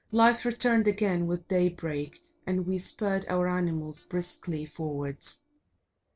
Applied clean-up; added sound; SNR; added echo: neural separator model SepFormer DNS4.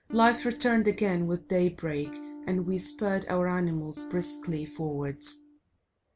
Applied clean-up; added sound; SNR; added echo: none; Electric guitar / Strum; 16 dB; none.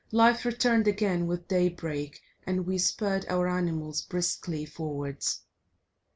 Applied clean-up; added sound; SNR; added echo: none; none; none; none.